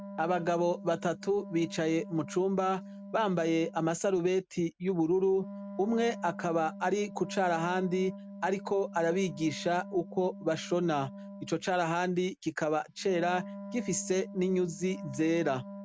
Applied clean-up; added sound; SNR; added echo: neural mask model RNNoise.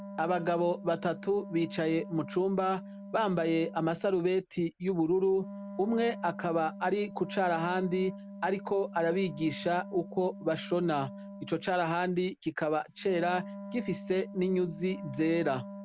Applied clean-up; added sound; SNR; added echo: none; Wind instrument, woodwind instrument; 14 dB; none.